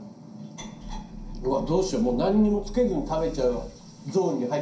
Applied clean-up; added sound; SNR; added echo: none; Growling; 12 dB; reverberation time 0.5 s.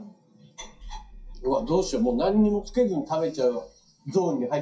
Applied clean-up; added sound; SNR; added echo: classical method WPE with log-MMSE.